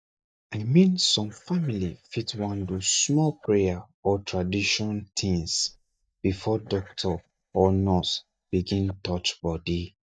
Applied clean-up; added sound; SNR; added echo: neural mask model DeepFilterNet 3.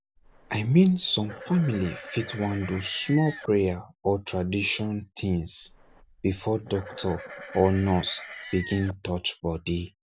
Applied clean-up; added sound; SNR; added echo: none; Livestock, farm animals, working animals; 16 dB; none.